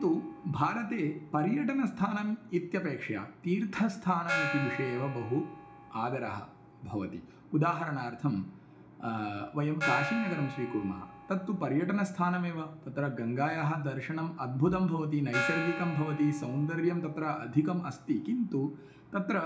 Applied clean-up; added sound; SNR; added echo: none; Gong; 10 dB; reverberation time 0.4 s.